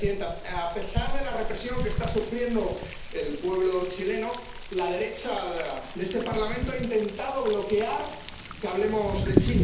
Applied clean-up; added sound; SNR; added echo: none; Thunder; 2 dB; reverberation time 2.2 s.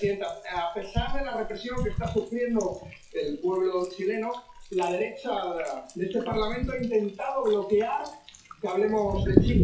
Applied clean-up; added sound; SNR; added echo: classical method WPE with log-MMSE.